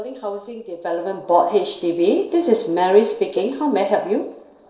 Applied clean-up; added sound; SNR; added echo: neural separator model SepFormer DNS4.